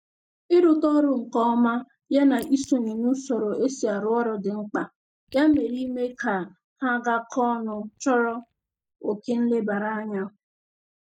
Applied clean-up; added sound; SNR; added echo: neural mask model DeepFilterNet 3.